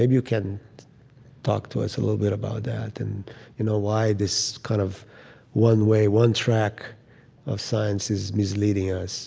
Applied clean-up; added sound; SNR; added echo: none; none; none; none.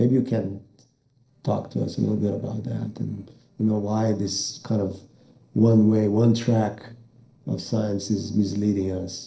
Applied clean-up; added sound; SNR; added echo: neural separator model SepFormer DNS4.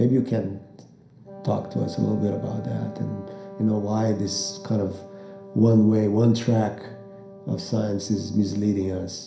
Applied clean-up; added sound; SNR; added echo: none; Wind instrument, woodwind instrument; 17 dB; reverberation time 0.5 s.